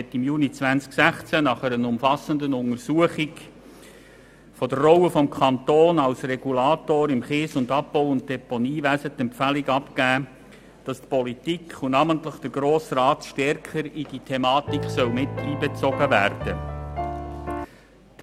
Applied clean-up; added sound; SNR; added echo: none; Piano; 7 dB; none.